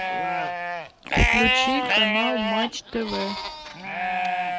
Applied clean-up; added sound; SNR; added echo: none; Livestock, farm animals, working animals; -4 dB; none.